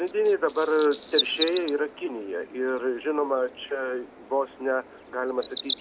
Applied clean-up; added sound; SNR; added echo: none; Bird vocalization, bird call, bird song; 8 dB; none.